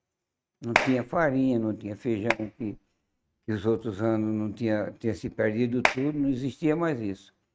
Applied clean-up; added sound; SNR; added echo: neural mask model RNNoise.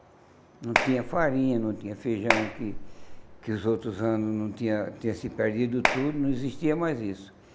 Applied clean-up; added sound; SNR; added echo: none; Clapping; 3 dB; none.